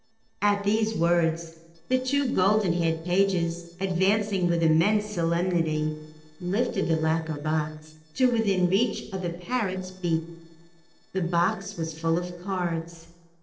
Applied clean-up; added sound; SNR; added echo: neural separator model SepFormer DNS4.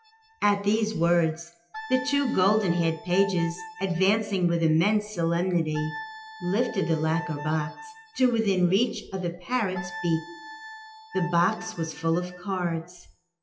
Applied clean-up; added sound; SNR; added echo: classical method WPE with log-MMSE.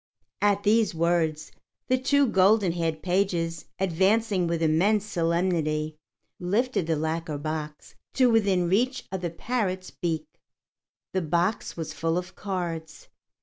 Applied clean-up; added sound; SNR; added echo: none; none; none; none.